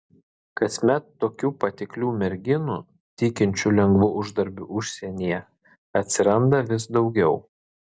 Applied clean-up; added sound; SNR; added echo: none; none; none; none.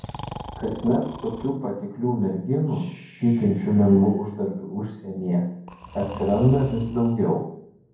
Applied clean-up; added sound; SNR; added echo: none; Breathing; 17 dB; reverberation time 0.9 s.